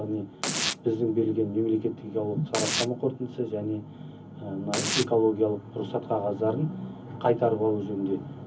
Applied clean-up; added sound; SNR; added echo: none; Domestic sounds, home sounds; 5 dB; reverberation time 0.3 s.